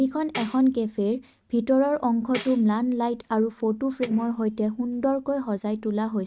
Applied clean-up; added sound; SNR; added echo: neural mask model RNNoise.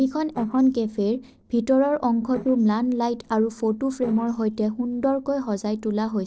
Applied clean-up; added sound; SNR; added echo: neural separator model SepFormer DNS4.